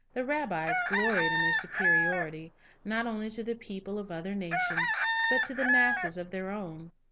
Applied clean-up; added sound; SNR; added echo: none; Chicken, rooster; -4 dB; none.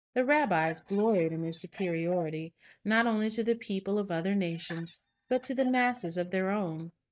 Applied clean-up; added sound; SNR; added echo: neural mask model DeepFilterNet 3.